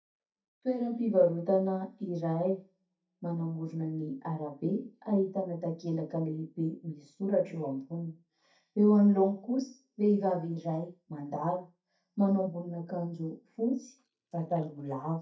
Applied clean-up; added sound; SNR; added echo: neural mask model DeepFilterNet 3.